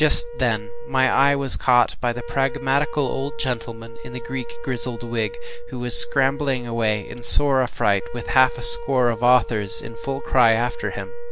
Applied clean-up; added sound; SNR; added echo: none; Wind instrument, woodwind instrument; 16 dB; none.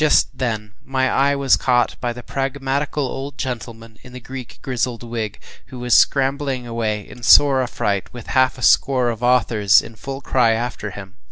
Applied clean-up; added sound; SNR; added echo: none; none; none; none.